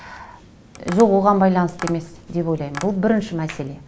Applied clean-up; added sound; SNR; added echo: none; Tap; 18 dB; none.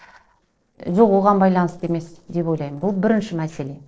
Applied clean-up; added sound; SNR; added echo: neural separator model SepFormer DNS4.